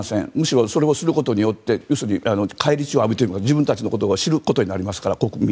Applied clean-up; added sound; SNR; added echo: none; none; none; none.